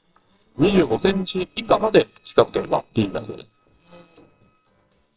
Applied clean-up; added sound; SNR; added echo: neural separator model SepFormer WHAMR!.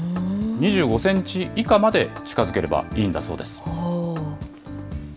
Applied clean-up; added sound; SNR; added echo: none; none; none; none.